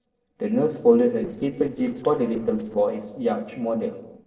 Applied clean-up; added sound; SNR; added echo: neural separator model SepFormer DNS4.